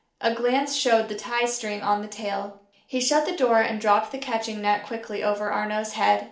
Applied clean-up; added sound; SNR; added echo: none; none; none; reverberation time 0.4 s.